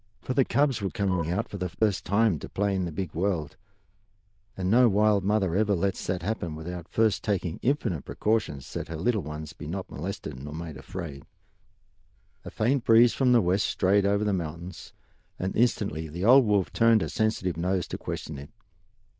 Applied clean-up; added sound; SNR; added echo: neural diffusion model UNIVERSE++.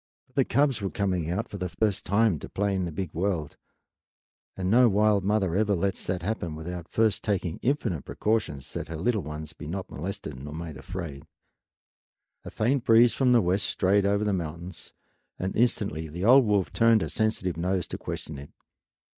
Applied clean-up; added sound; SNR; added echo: neural mask model DeepFilterNet 3.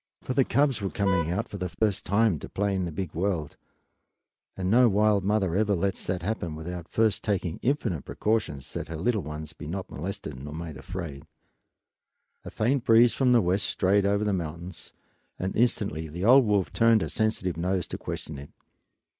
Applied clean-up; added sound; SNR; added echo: none; Vehicle horn, car horn, honking; 9 dB; none.